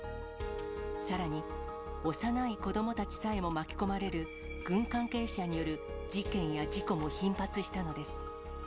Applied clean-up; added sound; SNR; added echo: none; none; none; none.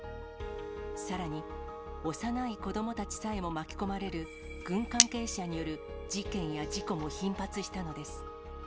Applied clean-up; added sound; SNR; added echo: none; Cutlery, silverware; -4 dB; none.